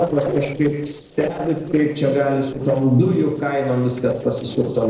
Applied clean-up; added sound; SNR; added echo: neural separator model SepFormer DNS4.